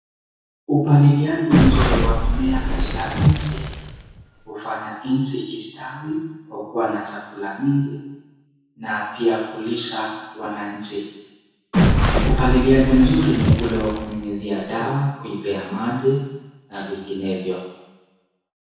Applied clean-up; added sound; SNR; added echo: none; Crackle; -2 dB; reverberation time 1.0 s.